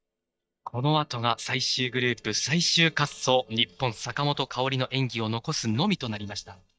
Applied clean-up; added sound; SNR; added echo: neural mask model DeepFilterNet 3.